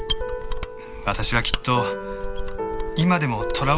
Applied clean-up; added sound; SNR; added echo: none; Mechanisms; 4 dB; none.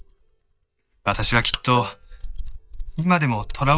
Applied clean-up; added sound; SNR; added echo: neural mask model DeepFilterNet 3.